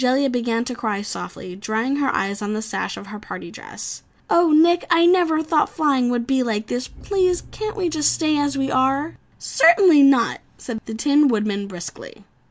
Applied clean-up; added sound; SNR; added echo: none; none; none; none.